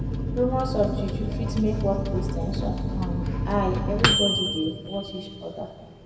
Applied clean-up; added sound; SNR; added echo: none; Microwave oven; -1 dB; reverberation time 2.3 s.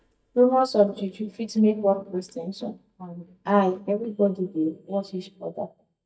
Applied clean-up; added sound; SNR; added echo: neural mask model DeepFilterNet 3.